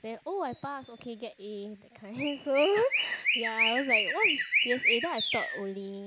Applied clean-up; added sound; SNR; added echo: none; Chirp, tweet; -1 dB; none.